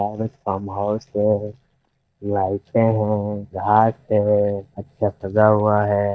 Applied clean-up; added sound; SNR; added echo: neural mask model DeepFilterNet 3.